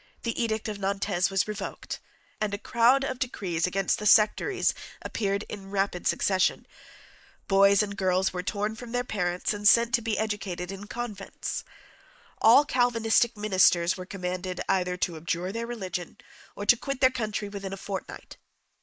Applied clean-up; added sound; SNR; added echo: neural mask model Resemble Enhance denoiser.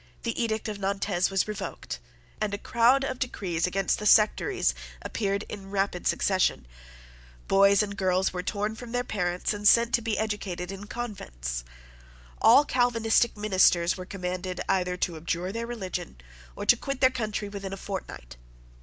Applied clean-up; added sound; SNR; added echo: none; none; none; none.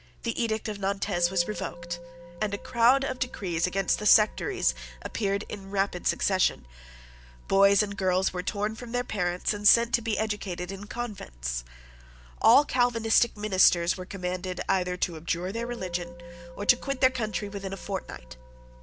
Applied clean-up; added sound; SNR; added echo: none; Musical instrument; 20 dB; none.